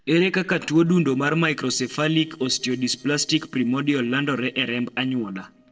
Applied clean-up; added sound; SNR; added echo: neural separator model SepFormer DNS4.